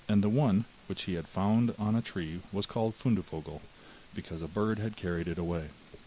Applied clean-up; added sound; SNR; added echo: none; none; none; none.